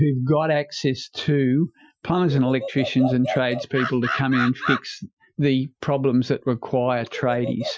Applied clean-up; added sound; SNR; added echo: classical method Wiener filter.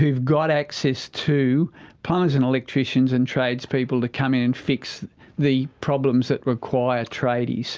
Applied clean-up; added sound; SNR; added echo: none; none; none; none.